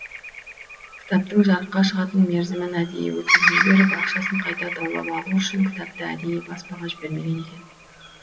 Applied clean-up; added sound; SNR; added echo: none; Bird vocalization, bird call, bird song; 4 dB; reverberation time 1.6 s.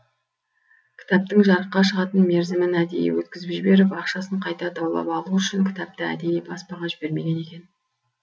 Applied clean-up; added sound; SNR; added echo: none; none; none; none.